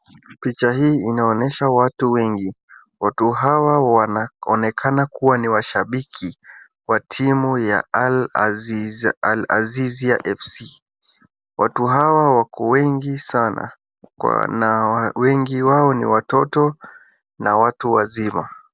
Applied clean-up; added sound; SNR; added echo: none; none; none; none.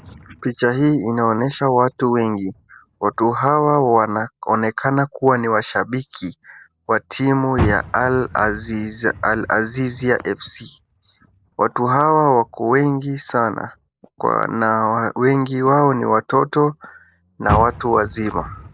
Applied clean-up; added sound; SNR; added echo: none; Car; 15 dB; none.